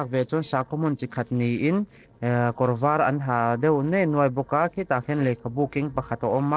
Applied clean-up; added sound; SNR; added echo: neural separator model SepFormer DNS4.